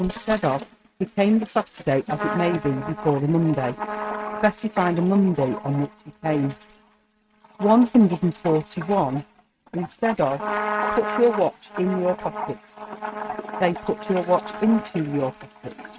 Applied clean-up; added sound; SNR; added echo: neural mask model RNNoise.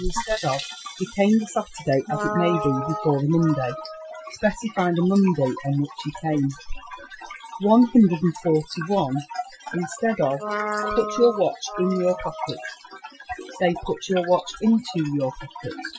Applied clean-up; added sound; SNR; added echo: classical method Wiener filter.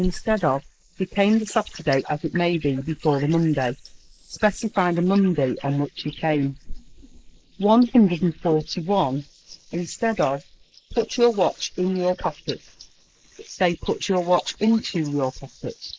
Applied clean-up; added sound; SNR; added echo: neural mask model Resemble Enhance denoiser.